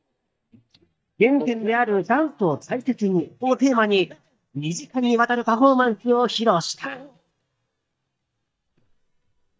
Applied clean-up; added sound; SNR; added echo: neural mask model DeepFilterNet 3.